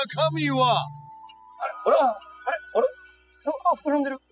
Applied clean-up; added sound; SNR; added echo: classical method spectral subtraction.